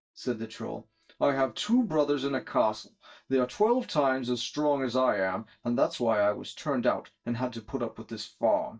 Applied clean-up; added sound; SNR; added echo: neural mask model DeepFilterNet 3.